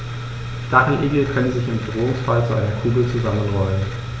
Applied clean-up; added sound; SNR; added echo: none; none; none; none.